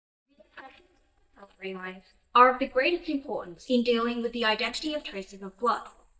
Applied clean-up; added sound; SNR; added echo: neural mask model DeepFilterNet 3.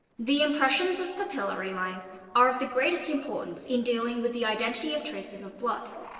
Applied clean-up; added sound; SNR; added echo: neural separator model SepFormer DNS4.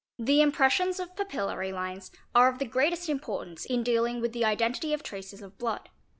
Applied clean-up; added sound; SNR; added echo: none; none; none; none.